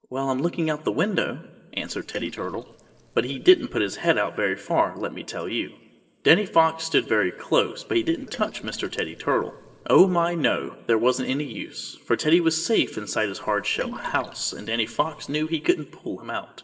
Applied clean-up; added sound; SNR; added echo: neural separator model SepFormer DNS4.